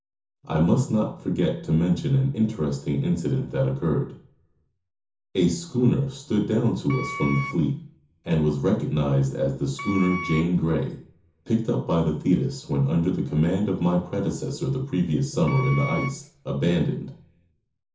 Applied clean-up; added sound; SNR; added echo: none; Wind instrument, woodwind instrument; 11 dB; reverberation time 0.9 s.